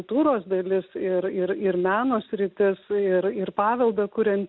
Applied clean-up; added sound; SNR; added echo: none; none; none; none.